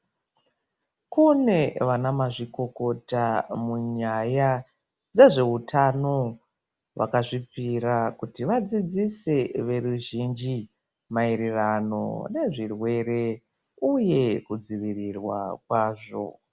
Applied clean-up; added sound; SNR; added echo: none; none; none; none.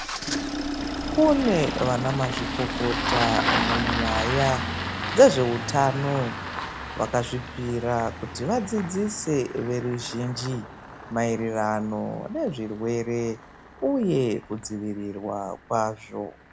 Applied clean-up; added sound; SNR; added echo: none; Engine starting; 5 dB; none.